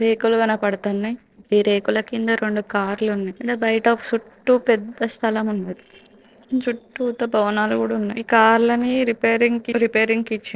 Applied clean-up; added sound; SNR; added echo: neural separator model SepFormer DNS4.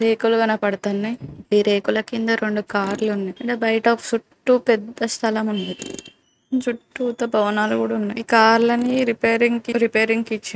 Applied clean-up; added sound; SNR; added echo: neural mask model RNNoise.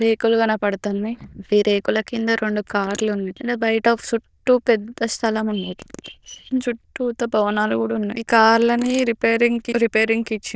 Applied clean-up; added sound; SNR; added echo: neural diffusion model UNIVERSE++.